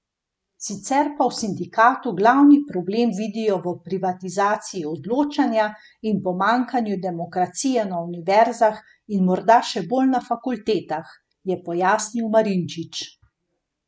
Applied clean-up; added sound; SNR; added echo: none; none; none; none.